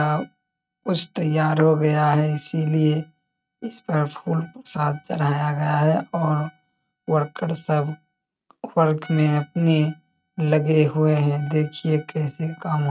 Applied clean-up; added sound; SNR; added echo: neural mask model RNNoise.